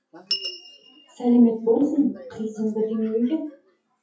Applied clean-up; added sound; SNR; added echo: classical method WPE with log-MMSE.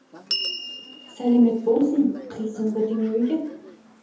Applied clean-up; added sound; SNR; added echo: none; Door / Bell; 12 dB; reverberation time 0.8 s.